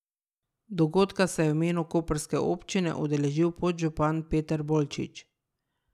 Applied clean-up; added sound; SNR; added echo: none; none; none; none.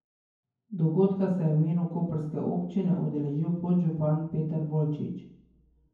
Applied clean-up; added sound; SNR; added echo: none; none; none; reverberation time 0.9 s.